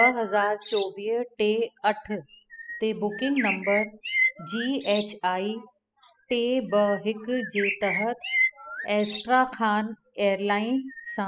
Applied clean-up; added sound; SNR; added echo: classical method spectral subtraction.